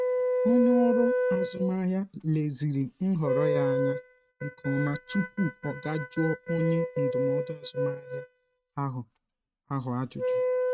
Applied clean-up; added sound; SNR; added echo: neural mask model RNNoise.